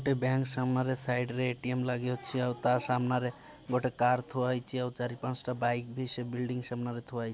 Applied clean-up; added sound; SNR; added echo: none; Keyboard (musical); 20 dB; none.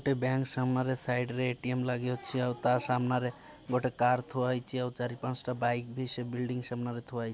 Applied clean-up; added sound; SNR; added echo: none; none; none; none.